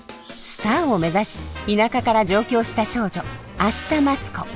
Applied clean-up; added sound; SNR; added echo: none; none; none; none.